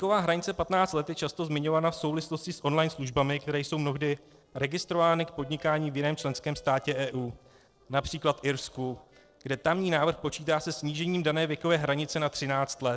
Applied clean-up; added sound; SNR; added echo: neural separator model SepFormer DNS4.